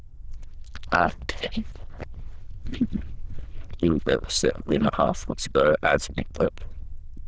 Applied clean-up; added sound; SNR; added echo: neural diffusion model UNIVERSE++.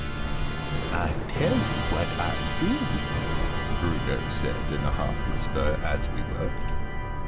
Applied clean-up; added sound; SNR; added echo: none; Musical instrument + Mechanical fan; -4 dB; none.